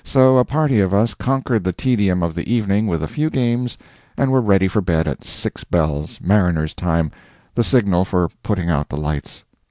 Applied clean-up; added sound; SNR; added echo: none; none; none; none.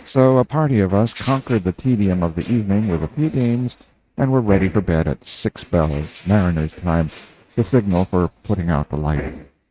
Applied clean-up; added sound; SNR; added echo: neural mask model RNNoise.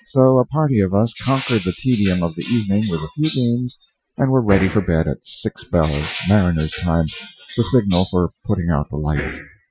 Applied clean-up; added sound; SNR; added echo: classical method Wiener filter.